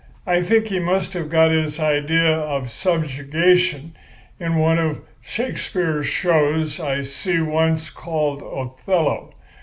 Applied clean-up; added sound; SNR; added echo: none; none; none; none.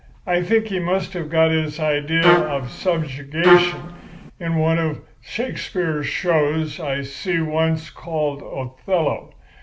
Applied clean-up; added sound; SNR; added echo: none; Trumpet; -1 dB; none.